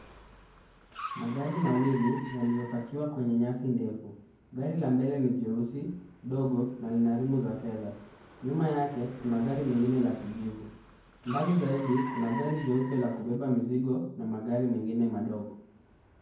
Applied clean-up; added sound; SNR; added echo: none; Car; 16 dB; reverberation time 0.9 s.